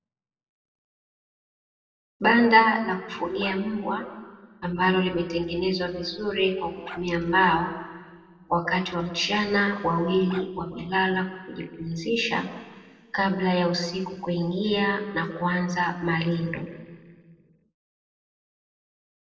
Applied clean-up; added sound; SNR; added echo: none; Bark; 19 dB; reverberation time 1.4 s.